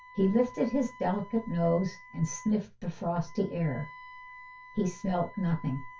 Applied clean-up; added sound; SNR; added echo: none; Wind instrument, woodwind instrument; 19 dB; reverberation time 0.2 s.